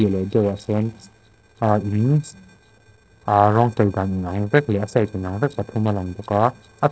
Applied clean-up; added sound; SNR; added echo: neural separator model SepFormer DNS4.